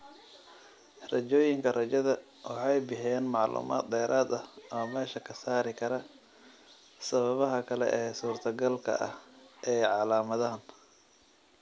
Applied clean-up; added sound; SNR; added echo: none; none; none; none.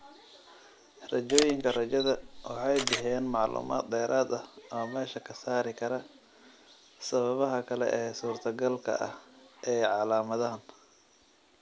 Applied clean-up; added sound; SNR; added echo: none; Camera; 5 dB; none.